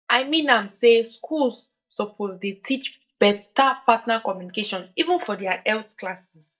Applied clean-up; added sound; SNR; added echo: neural mask model DeepFilterNet 3.